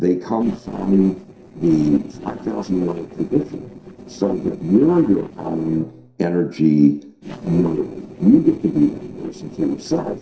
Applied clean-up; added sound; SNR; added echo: neural separator model SepFormer DNS4.